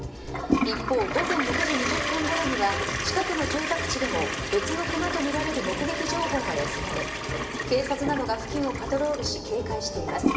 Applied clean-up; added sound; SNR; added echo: none; Toilet flush; 2 dB; reverberation time 2.5 s.